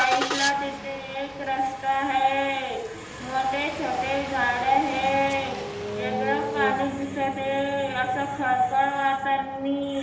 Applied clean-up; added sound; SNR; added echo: none; Engine starting; 9 dB; reverberation time 0.8 s.